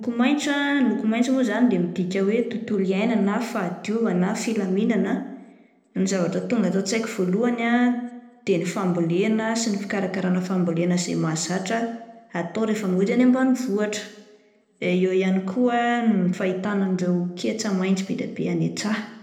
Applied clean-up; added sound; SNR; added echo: none; none; none; reverberation time 0.8 s.